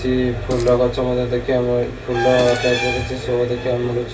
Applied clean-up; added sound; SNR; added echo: none; Fart; 19 dB; reverberation time 0.2 s.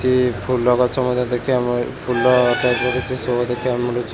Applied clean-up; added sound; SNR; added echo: none; none; none; none.